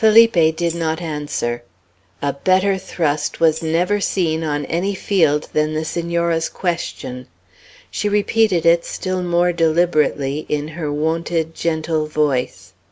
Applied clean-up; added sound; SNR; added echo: none; Tambourine; 19 dB; none.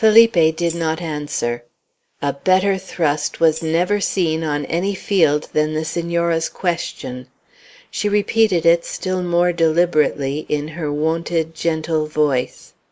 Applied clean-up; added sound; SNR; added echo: neural mask model Resemble Enhance denoiser.